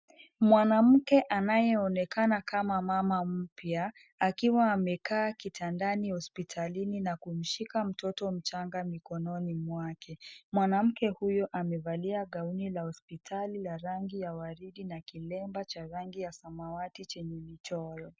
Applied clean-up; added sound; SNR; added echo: none; none; none; none.